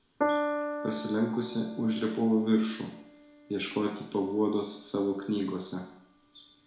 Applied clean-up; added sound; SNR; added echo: none; Piano; 8 dB; reverberation time 0.6 s.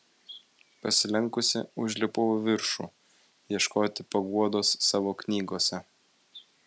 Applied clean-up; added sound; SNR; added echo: none; none; none; none.